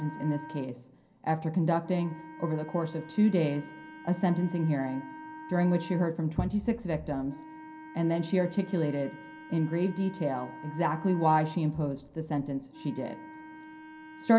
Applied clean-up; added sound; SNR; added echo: none; Wind instrument, woodwind instrument; 17 dB; reverberation time 0.3 s.